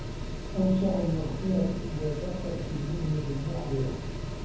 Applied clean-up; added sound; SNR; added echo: none; Mechanical fan; 4 dB; reverberation time 0.9 s.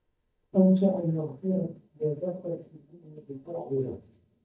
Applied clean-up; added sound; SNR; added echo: neural mask model DeepFilterNet 3.